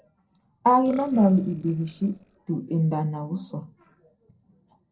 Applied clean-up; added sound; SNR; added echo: neural separator model SepFormer DNS4.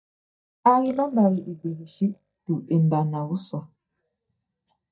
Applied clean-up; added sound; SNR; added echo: neural mask model DeepFilterNet 3.